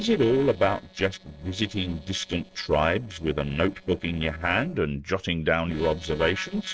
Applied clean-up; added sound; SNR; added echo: neural separator model SepFormer DNS4.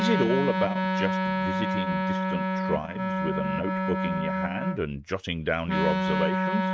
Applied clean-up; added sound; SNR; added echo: neural mask model RNNoise.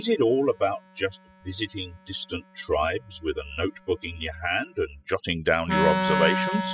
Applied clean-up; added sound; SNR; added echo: classical method spectral subtraction.